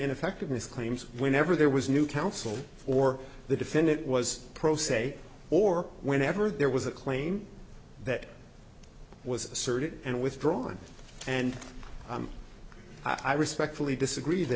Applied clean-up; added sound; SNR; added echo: none; none; none; none.